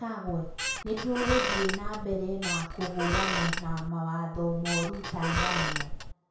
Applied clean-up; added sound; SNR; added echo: none; Squeak; 0 dB; reverberation time 0.6 s.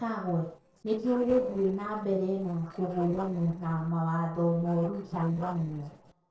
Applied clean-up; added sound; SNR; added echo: neural separator model SepFormer DNS4.